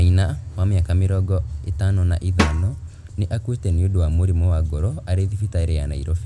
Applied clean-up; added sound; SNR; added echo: none; Drum; 9 dB; none.